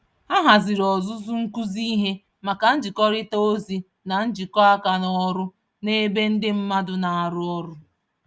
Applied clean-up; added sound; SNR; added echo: none; none; none; none.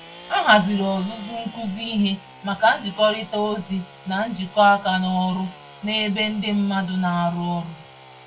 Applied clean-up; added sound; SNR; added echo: none; Sawing / Engine; 19 dB; reverberation time 0.2 s.